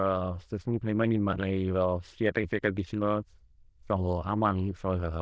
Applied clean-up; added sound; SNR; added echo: neural diffusion model UNIVERSE++.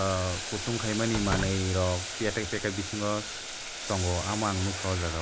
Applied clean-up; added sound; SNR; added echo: none; Slam + Boiling; 5 dB; none.